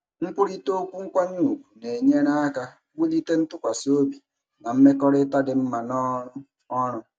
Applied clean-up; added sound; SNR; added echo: none; none; none; none.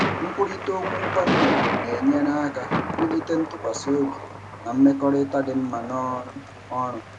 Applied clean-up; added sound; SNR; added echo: none; Thunder; 3 dB; none.